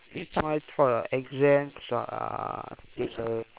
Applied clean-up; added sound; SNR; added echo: neural separator model SepFormer WHAM!.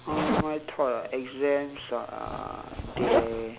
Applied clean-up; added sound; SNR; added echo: none; Zipper (clothing); 2 dB; none.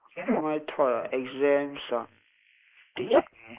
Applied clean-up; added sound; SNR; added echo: neural mask model Resemble Enhance denoiser.